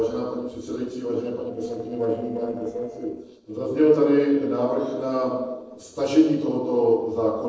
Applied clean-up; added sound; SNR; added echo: neural separator model SepFormer DNS4.